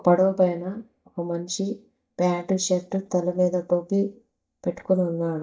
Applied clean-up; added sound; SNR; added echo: neural mask model DeepFilterNet 3.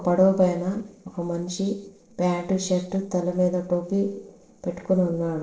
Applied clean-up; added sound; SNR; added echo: neural separator model SepFormer DNS4.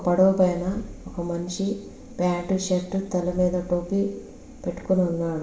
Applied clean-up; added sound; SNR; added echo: none; Engine starting / Car; 20 dB; reverberation time 0.7 s.